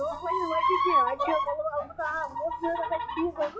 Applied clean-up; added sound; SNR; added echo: classical method log-MMSE.